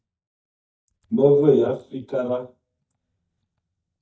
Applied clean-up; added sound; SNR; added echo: neural mask model DeepFilterNet 3.